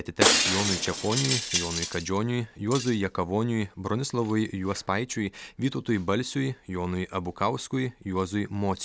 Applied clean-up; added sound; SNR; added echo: none; Shatter; 1 dB; none.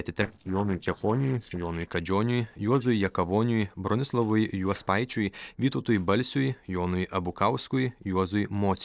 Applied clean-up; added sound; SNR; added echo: neural separator model SepFormer DNS4.